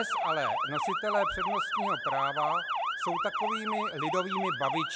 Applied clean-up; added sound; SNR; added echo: none; Motor vehicle (road) / Siren; -3 dB; none.